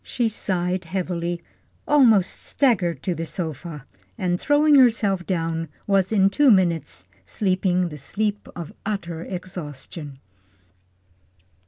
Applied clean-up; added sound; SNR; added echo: none; none; none; none.